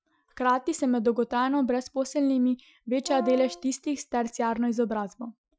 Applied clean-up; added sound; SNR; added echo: classical method Wiener filter.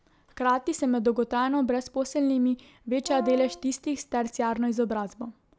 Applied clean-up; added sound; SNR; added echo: none; Brass instrument; 13 dB; none.